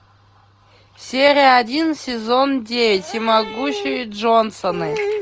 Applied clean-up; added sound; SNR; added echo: none; none; none; none.